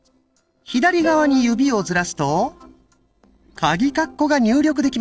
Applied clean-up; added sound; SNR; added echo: neural separator model SepFormer DNS4.